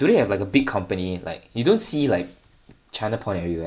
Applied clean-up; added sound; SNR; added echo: none; none; none; none.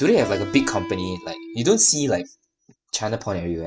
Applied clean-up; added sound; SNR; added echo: classical method spectral subtraction.